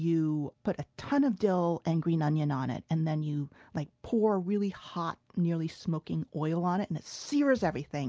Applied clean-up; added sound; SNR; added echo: none; none; none; none.